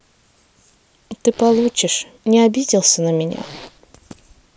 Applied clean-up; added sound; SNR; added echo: none; Zipper (clothing); 18 dB; none.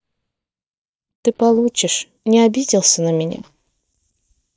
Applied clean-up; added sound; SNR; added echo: neural mask model DeepFilterNet 3.